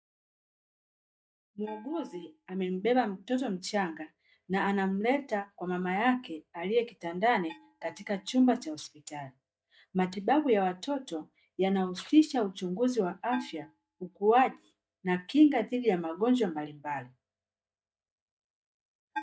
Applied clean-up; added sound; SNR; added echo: neural mask model DeepFilterNet 3.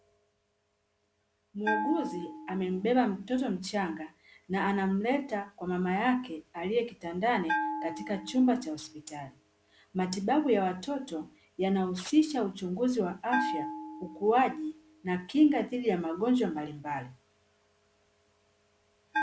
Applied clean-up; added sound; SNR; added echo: none; Bell; 10 dB; none.